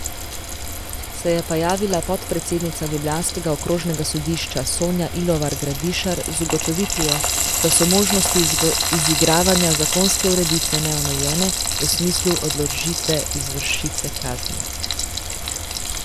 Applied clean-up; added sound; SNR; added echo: none; Frying (food); 1 dB; none.